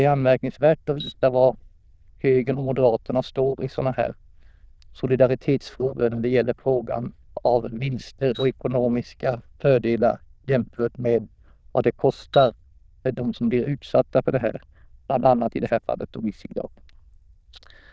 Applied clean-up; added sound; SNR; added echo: neural diffusion model UNIVERSE++.